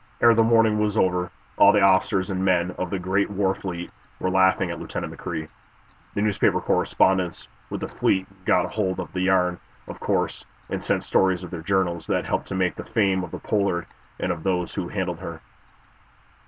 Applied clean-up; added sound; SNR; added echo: none; none; none; none.